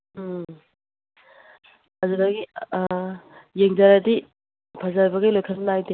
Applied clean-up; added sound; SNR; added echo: none; none; none; none.